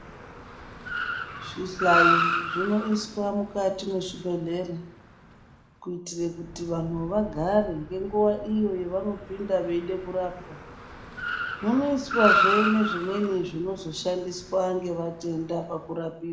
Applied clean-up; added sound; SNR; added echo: none; Car; 3 dB; reverberation time 0.6 s.